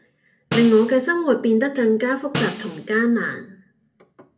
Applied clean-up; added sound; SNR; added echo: none; Snare drum; 11 dB; reverberation time 0.3 s.